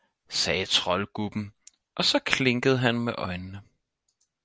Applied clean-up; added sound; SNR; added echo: none; none; none; none.